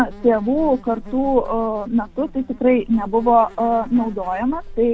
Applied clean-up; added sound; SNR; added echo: none; Insect; 15 dB; none.